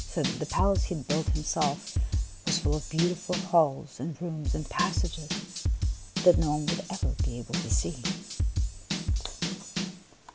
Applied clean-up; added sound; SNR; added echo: none; Drum / Drum kit; -1 dB; none.